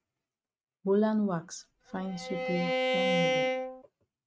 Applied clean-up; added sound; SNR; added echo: neural mask model RNNoise.